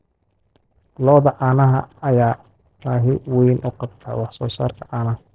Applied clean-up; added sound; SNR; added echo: neural separator model SepFormer DNS4.